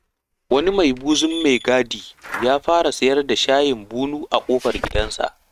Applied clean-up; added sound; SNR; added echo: neural mask model RNNoise.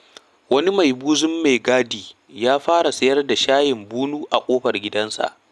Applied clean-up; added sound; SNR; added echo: none; none; none; none.